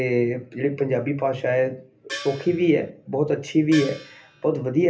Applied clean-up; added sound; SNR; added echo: none; Gong; 14 dB; reverberation time 0.3 s.